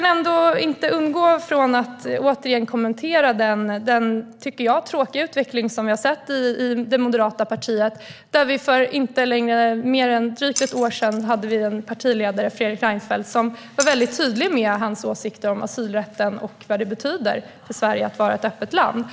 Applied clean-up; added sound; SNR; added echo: none; Glass; 13 dB; none.